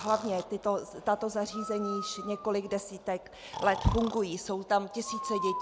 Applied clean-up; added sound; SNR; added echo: none; Breathing; 10 dB; none.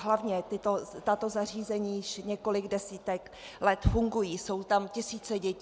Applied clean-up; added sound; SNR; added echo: none; none; none; none.